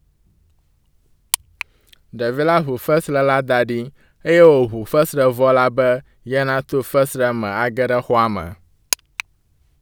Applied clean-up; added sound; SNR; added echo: none; none; none; none.